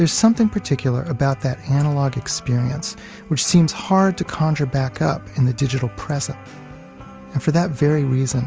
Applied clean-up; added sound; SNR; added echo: none; none; none; none.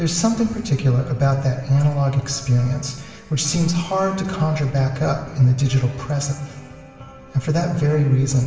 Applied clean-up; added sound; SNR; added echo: none; none; none; reverberation time 1.2 s.